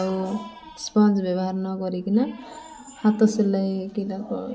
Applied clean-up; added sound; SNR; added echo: none; none; none; none.